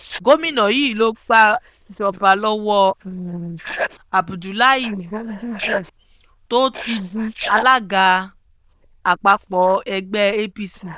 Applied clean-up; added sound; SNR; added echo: neural diffusion model UNIVERSE++.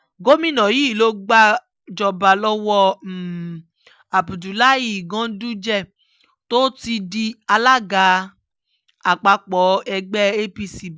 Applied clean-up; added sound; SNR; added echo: none; none; none; none.